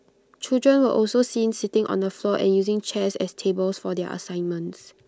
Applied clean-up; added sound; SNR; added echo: none; none; none; none.